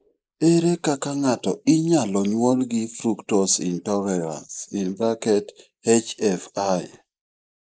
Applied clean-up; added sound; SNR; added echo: neural mask model Resemble Enhance denoiser.